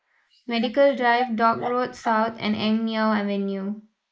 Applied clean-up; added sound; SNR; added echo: neural mask model Resemble Enhance denoiser.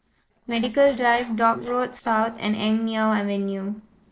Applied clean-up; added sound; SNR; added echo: neural separator model SepFormer DNS4.